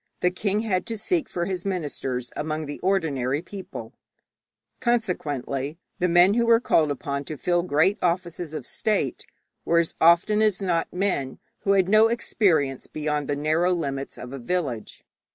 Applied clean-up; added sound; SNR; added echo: none; none; none; none.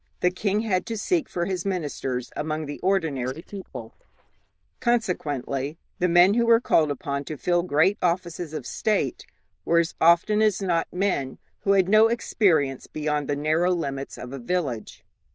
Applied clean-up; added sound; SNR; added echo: neural diffusion model UNIVERSE++.